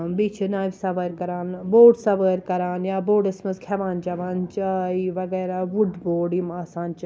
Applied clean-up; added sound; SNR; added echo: none; none; none; none.